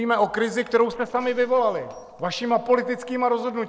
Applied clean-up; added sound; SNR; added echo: neural separator model SepFormer DNS4.